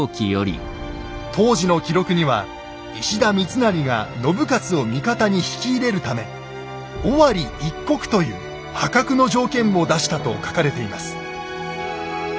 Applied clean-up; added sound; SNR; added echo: none; none; none; none.